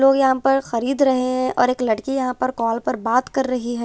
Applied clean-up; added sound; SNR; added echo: none; none; none; none.